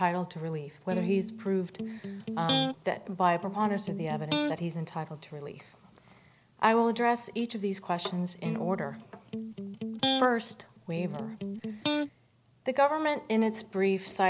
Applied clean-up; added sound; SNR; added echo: none; Electric guitar; 3 dB; none.